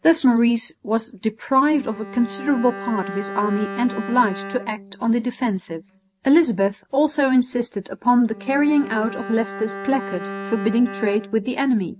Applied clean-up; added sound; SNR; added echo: neural mask model RNNoise.